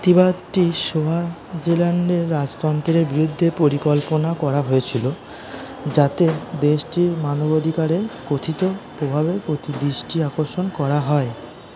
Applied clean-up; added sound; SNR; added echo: none; none; none; none.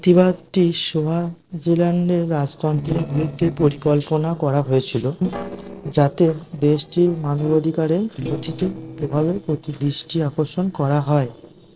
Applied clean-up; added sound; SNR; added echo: neural separator model SepFormer DNS4.